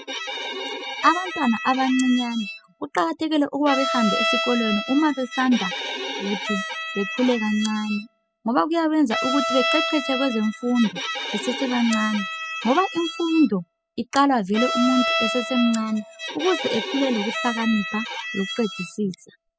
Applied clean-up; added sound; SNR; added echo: classical method spectral subtraction.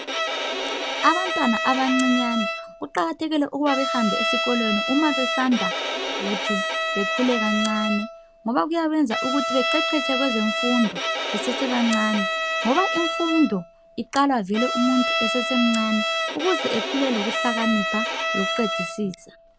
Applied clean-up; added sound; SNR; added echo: none; Bowed string instrument; 2 dB; none.